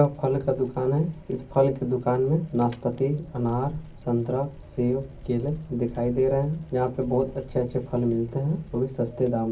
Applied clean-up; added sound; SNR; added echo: none; Bicycle; 19 dB; reverberation time 0.4 s.